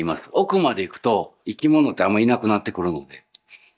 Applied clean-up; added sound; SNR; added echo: neural mask model DeepFilterNet 3.